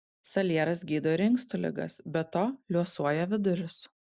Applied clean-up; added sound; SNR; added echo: none; none; none; none.